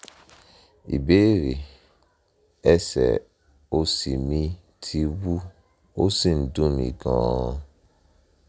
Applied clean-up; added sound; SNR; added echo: none; none; none; none.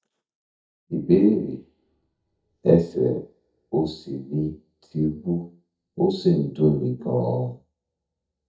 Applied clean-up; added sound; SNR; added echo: neural mask model DeepFilterNet 3.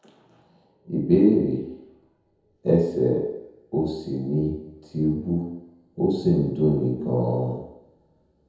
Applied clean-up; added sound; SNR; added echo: none; Brass instrument; 15 dB; reverberation time 1.0 s.